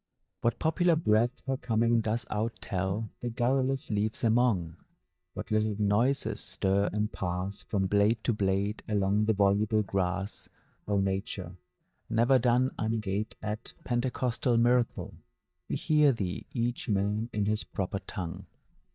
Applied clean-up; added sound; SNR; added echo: neural mask model DeepFilterNet 3.